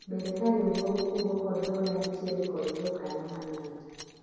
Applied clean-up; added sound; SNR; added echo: none; Keys jangling; 17 dB; reverberation time 2.2 s.